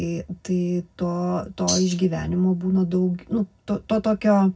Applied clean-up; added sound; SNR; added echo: none; Tambourine; 5 dB; reverberation time 0.4 s.